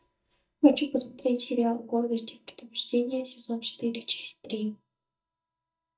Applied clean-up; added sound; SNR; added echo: neural mask model DeepFilterNet 3.